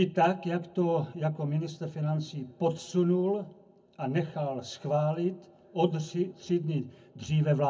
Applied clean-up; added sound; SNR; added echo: none; none; none; reverberation time 0.3 s.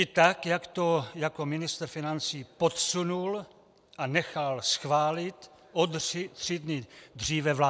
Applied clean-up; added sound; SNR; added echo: none; none; none; none.